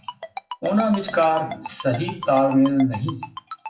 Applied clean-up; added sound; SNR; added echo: classical method WPE with log-MMSE.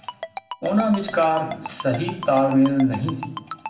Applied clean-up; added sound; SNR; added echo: none; Ringtone; 13 dB; reverberation time 0.7 s.